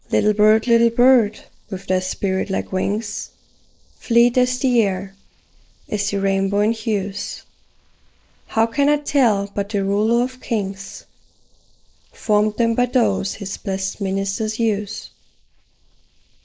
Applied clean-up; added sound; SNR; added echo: neural mask model Resemble Enhance denoiser.